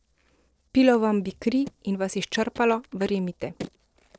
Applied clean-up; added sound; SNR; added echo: neural separator model SepFormer DNS4.